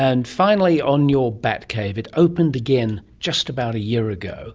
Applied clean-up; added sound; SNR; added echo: none; none; none; none.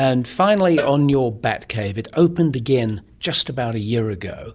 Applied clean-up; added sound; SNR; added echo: none; Cowbell; 15 dB; none.